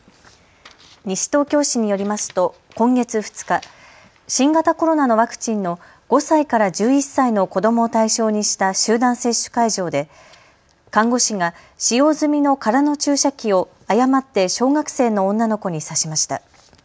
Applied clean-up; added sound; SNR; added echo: none; none; none; none.